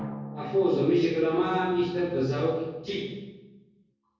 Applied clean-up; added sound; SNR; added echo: none; Drum; 17 dB; reverberation time 1.3 s.